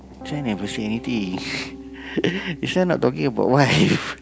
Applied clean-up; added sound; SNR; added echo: none; Piano; 16 dB; none.